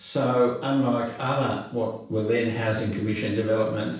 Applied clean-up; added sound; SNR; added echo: none; none; none; reverberation time 0.7 s.